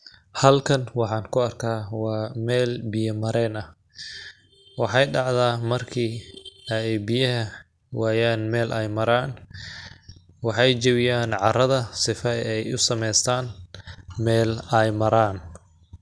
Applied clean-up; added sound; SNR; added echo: none; none; none; none.